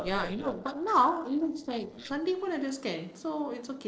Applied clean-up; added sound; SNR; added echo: neural separator model SepFormer DNS4.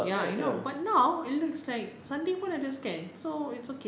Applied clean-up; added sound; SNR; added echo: none; none; none; none.